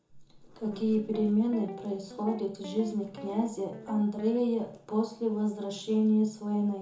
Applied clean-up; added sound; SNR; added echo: none; Guitar; 16 dB; reverberation time 0.6 s.